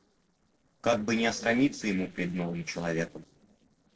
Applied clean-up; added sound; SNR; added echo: neural separator model SepFormer DNS4.